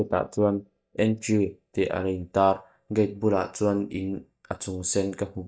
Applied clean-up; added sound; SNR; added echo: neural mask model DeepFilterNet 3.